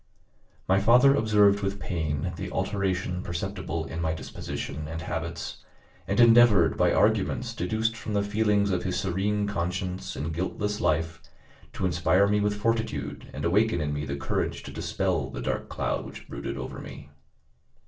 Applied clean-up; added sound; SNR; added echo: none; none; none; reverberation time 0.3 s.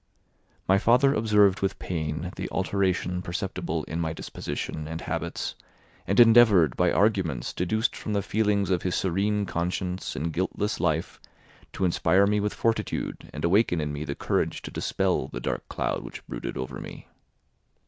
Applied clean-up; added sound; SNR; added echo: none; none; none; none.